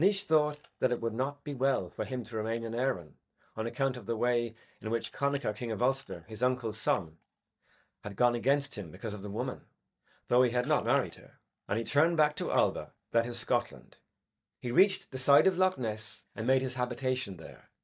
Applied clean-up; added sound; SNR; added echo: neural mask model DeepFilterNet 3.